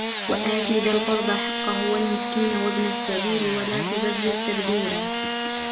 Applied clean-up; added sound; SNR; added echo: none; Engine starting / Sawing; 0 dB; reverberation time 0.3 s.